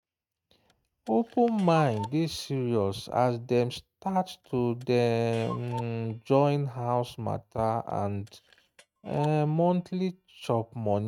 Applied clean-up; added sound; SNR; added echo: neural mask model RNNoise.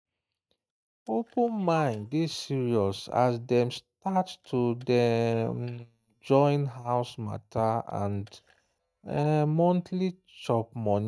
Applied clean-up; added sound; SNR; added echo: neural mask model DeepFilterNet 3.